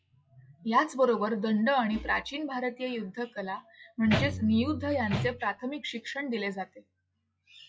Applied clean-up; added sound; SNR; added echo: classical method log-MMSE.